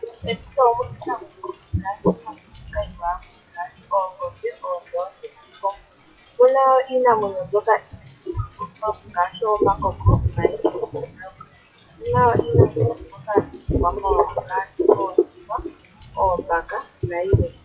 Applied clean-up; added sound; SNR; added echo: classical method WPE with log-MMSE.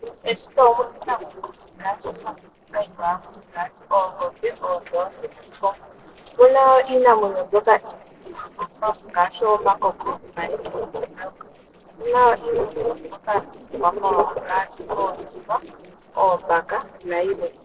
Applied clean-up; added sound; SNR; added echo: neural separator model SepFormer DNS4.